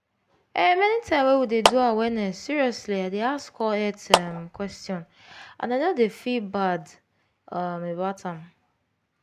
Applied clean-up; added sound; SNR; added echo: none; Clapping; 1 dB; none.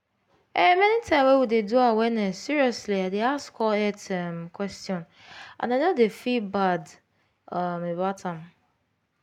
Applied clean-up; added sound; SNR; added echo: none; none; none; none.